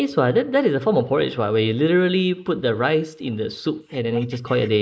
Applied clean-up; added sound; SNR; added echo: neural mask model Resemble Enhance denoiser.